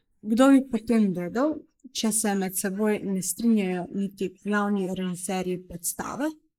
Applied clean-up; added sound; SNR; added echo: neural mask model Resemble Enhance denoiser.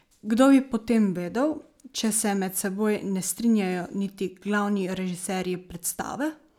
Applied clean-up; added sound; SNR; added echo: none; none; none; none.